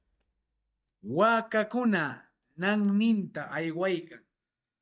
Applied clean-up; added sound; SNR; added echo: neural mask model DeepFilterNet 3.